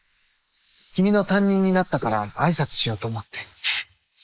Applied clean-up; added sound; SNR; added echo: neural mask model Resemble Enhance denoiser.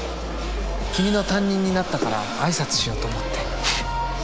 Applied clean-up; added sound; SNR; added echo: none; Gong; 13 dB; none.